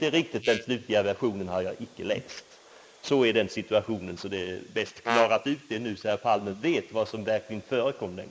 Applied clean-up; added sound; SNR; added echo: neural mask model Resemble Enhance denoiser.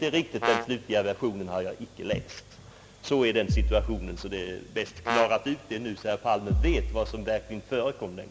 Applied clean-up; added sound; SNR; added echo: none; Brass instrument + Bass drum; 2 dB; none.